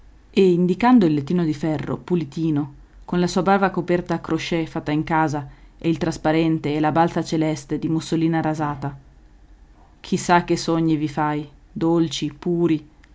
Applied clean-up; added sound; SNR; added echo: none; none; none; none.